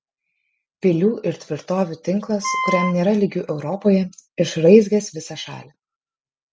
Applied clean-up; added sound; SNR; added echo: none; Wind instrument, woodwind instrument; 4 dB; none.